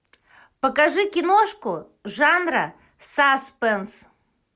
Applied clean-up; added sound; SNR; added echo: none; none; none; none.